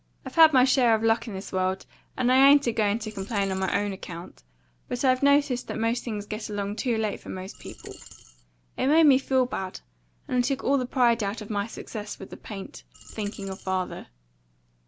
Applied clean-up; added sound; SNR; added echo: none; Coin (dropping); 19 dB; none.